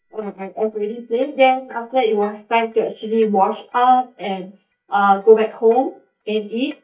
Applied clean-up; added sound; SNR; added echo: neural mask model DeepFilterNet 3.